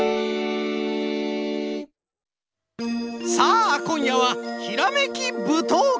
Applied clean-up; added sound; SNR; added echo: none; none; none; none.